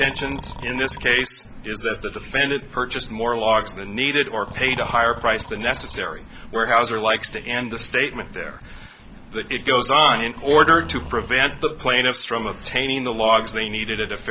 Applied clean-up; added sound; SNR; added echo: none; Breathing; 19 dB; none.